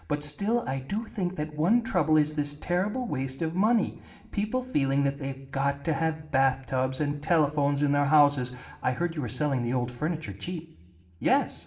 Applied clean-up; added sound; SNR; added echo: none; none; none; reverberation time 1.6 s.